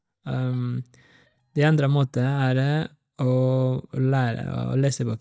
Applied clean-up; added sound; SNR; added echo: neural mask model DeepFilterNet 3.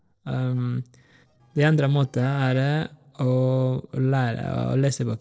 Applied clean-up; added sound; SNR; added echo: neural separator model SepFormer DNS4.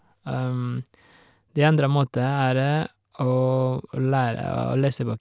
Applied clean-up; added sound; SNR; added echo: none; none; none; none.